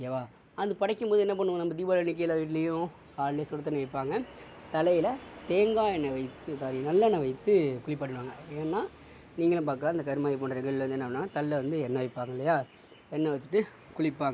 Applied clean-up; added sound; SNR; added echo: none; none; none; none.